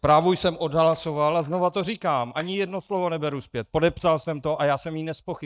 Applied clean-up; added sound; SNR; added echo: neural mask model DeepFilterNet 3.